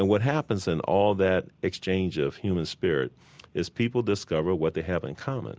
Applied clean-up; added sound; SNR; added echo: none; none; none; none.